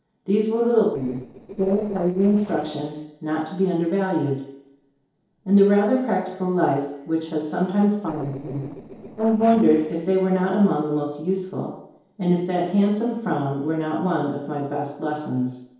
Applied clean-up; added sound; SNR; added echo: neural separator model SepFormer DNS4.